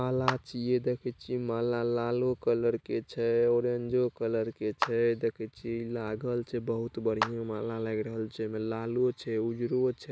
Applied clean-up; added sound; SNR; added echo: none; Clapping; 9 dB; none.